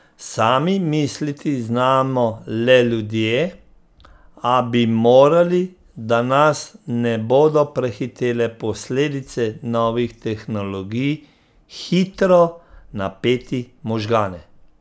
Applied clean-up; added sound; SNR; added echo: none; none; none; none.